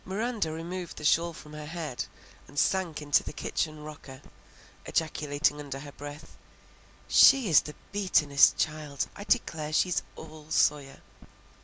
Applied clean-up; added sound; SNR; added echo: none; none; none; none.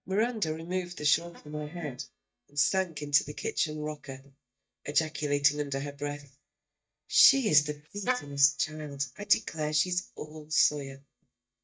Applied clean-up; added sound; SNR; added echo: neural mask model DeepFilterNet 3.